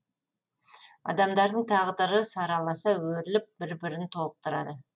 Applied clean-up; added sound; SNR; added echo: none; none; none; none.